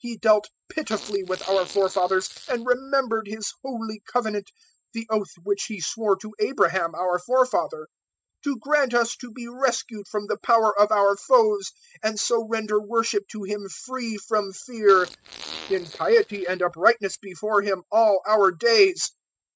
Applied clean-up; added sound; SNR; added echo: neural mask model RNNoise.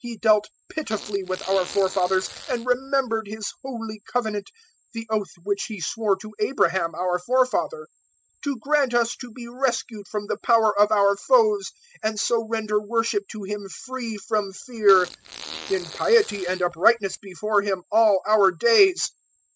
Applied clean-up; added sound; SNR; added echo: none; Fart; 16 dB; none.